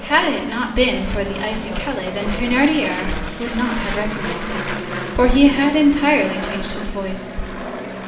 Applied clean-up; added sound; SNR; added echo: none; Aircraft; 9 dB; reverberation time 0.8 s.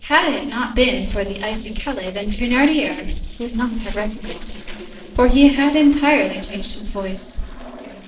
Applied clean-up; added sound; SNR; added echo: neural separator model SepFormer DNS4.